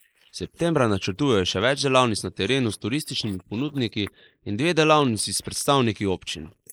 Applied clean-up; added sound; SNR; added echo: neural mask model Resemble Enhance denoiser.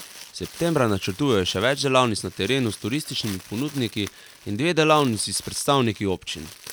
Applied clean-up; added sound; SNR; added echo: none; Crumpling, crinkling; 20 dB; none.